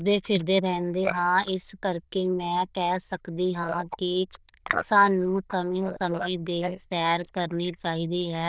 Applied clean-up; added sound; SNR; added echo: neural diffusion model UNIVERSE++.